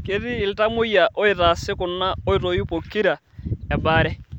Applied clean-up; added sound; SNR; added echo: none; none; none; none.